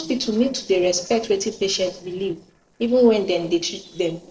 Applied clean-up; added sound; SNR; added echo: neural separator model SepFormer DNS4.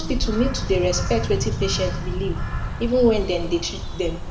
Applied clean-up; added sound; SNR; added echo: none; Bird vocalization, bird call, bird song; 2 dB; reverberation time 0.7 s.